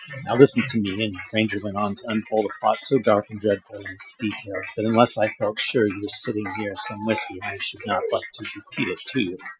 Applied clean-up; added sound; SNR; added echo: classical method Wiener filter.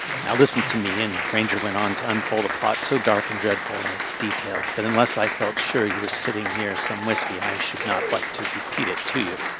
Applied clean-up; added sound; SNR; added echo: none; Applause; 3 dB; none.